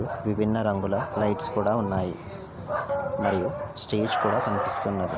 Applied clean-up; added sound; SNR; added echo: none; none; none; none.